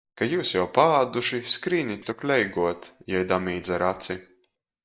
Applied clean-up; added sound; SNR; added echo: neural mask model DeepFilterNet 3.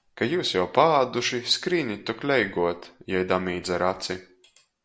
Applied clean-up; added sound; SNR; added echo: none; none; none; none.